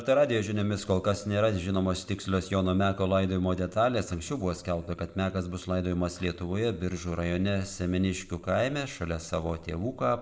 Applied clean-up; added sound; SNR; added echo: none; none; none; reverberation time 1.0 s.